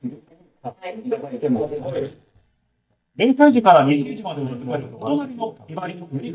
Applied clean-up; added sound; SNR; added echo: neural mask model DeepFilterNet 3.